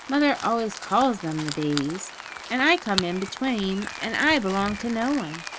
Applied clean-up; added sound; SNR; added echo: none; Rain + Crushing; 11 dB; none.